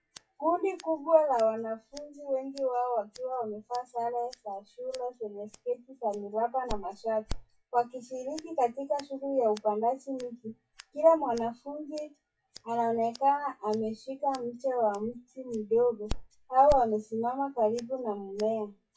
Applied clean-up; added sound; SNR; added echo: classical method WPE with log-MMSE.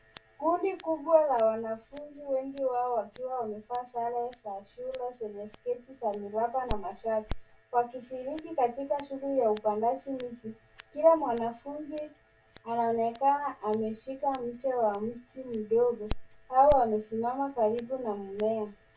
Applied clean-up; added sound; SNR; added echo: none; Scissors; 15 dB; reverberation time 0.2 s.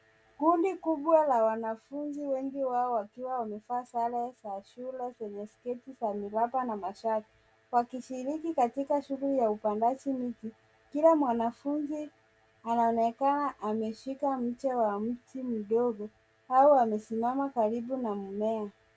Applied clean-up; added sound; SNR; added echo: none; none; none; none.